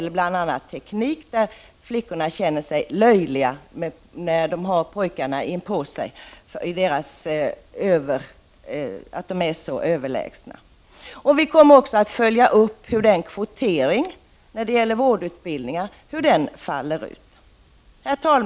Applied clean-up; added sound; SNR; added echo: none; none; none; none.